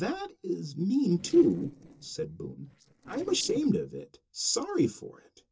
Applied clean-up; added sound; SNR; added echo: neural separator model SepFormer DNS4.